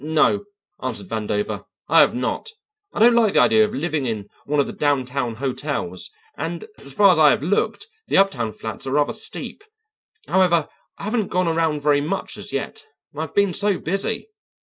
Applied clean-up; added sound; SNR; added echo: neural mask model Resemble Enhance denoiser.